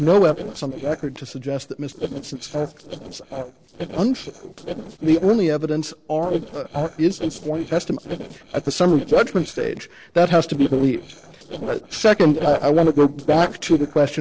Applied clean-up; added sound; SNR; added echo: neural separator model SepFormer DNS4.